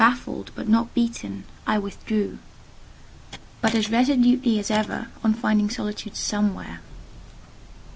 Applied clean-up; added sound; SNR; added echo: none; none; none; none.